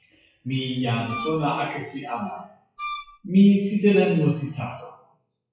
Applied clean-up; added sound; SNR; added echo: classical method WPE with log-MMSE.